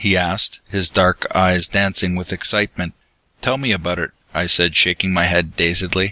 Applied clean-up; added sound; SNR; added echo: none; none; none; none.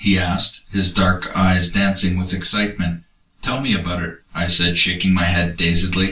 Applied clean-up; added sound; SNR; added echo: none; none; none; reverberation time 0.2 s.